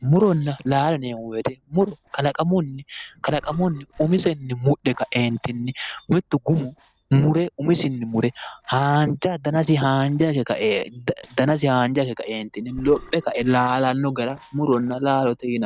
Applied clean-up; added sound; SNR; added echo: neural separator model SepFormer DNS4.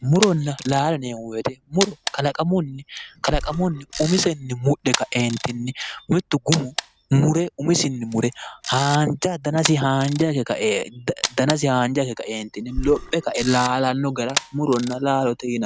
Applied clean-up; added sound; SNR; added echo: none; Camera + Burping, eructation; 11 dB; none.